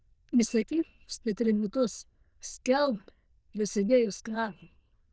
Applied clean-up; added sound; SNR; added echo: neural diffusion model UNIVERSE++.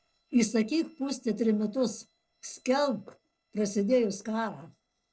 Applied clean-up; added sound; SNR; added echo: neural separator model SepFormer DNS4.